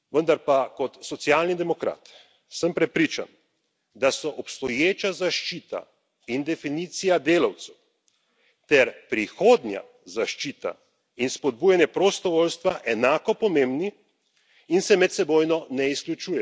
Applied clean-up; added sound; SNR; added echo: none; none; none; none.